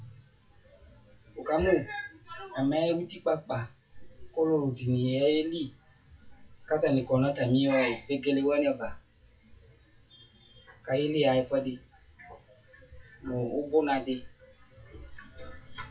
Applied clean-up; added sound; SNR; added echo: classical method WPE with log-MMSE.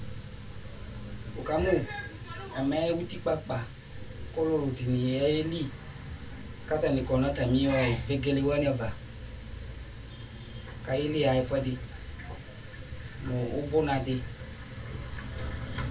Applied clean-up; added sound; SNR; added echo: none; Water tap, faucet; 20 dB; reverberation time 0.2 s.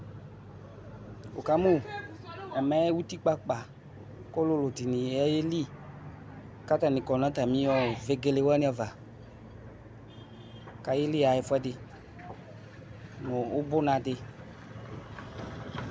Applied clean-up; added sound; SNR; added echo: none; none; none; none.